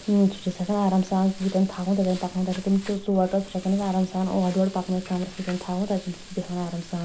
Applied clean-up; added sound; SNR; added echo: none; Frying (food); 20 dB; none.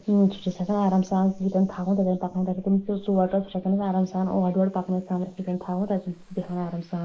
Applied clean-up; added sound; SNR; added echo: neural mask model Resemble Enhance denoiser.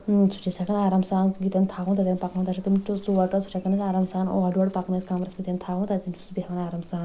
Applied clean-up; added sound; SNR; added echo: none; none; none; none.